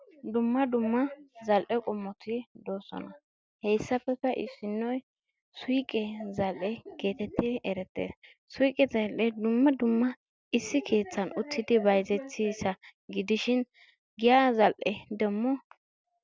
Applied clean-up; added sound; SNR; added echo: none; none; none; none.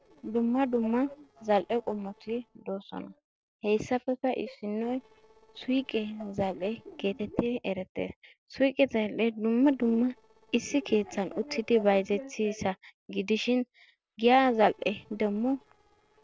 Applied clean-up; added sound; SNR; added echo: neural separator model SepFormer DNS4.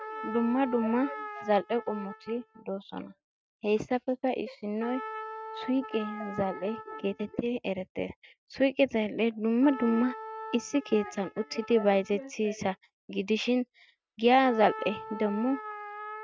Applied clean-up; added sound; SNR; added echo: neural mask model RNNoise.